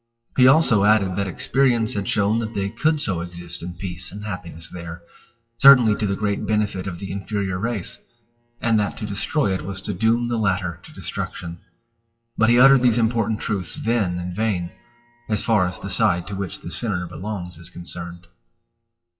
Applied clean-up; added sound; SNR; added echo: classical method WPE with log-MMSE.